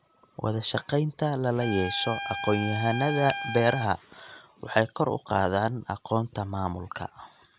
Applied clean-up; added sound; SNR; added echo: none; Trumpet; 7 dB; none.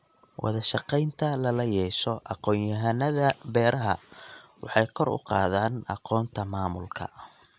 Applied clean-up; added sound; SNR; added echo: none; none; none; none.